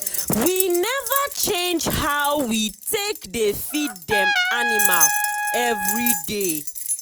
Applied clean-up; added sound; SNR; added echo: none; Keys jangling + Trumpet; 0 dB; none.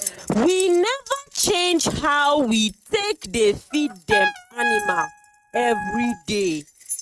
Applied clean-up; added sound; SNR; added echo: neural mask model RNNoise.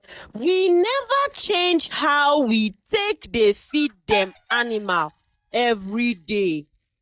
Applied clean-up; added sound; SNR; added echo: neural mask model DeepFilterNet 3.